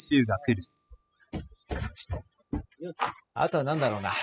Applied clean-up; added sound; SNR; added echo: classical method spectral subtraction.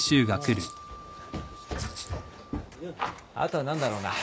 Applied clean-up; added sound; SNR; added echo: none; Rattle (instrument); 13 dB; none.